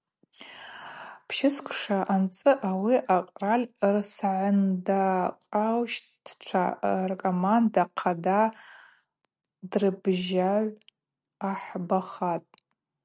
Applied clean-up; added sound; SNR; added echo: none; none; none; none.